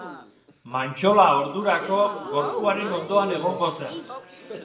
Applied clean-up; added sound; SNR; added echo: none; Crowd / Gasp; 11 dB; reverberation time 0.9 s.